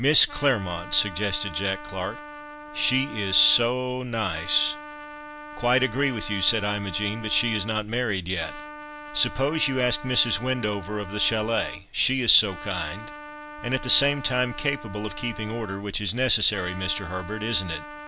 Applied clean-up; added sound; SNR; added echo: none; Trumpet; 15 dB; none.